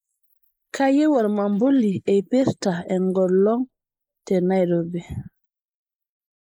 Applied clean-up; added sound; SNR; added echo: neural mask model Resemble Enhance denoiser.